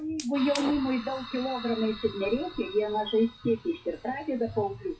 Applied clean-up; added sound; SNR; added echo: classical method WPE with log-MMSE.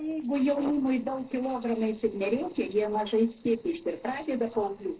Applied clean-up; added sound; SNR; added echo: neural separator model SepFormer DNS4.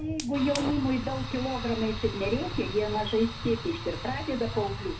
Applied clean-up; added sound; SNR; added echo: none; Fire; 6 dB; reverberation time 0.3 s.